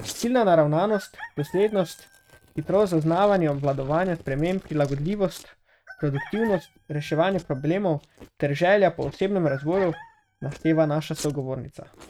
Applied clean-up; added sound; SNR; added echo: neural mask model RNNoise.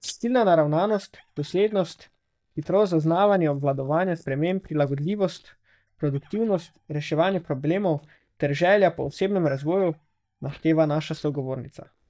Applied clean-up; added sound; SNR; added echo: neural mask model DeepFilterNet 3.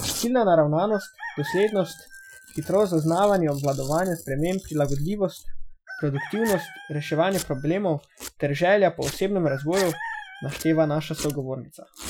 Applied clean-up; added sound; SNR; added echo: classical method Wiener filter.